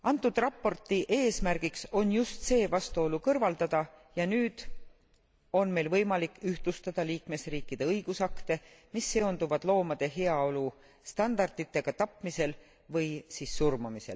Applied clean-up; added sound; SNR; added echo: none; none; none; none.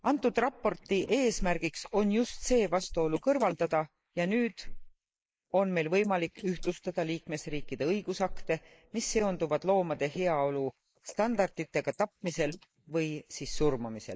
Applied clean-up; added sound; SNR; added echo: neural mask model Resemble Enhance denoiser.